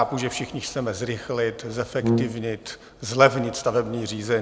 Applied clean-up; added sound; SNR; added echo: none; Brass instrument; 1 dB; none.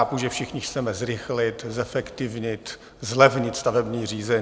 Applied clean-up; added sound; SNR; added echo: none; none; none; none.